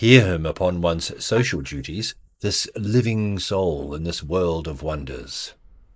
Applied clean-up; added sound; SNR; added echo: neural mask model Resemble Enhance denoiser.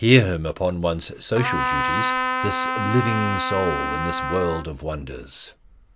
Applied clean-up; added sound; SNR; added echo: none; Trumpet; 2 dB; none.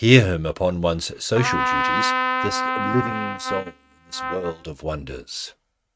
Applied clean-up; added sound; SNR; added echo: neural mask model RNNoise.